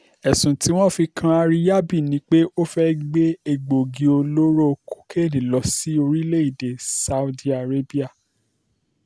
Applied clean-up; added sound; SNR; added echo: none; none; none; none.